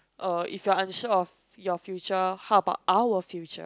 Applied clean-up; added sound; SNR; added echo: none; none; none; none.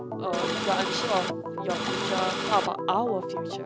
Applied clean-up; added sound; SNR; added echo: none; Printer + Organ; 0 dB; none.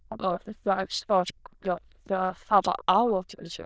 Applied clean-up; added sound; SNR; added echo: neural diffusion model UNIVERSE++.